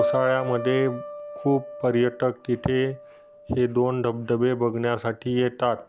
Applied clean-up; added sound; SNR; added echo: none; Piano; 10 dB; none.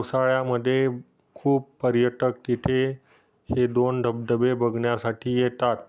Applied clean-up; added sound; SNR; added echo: none; none; none; none.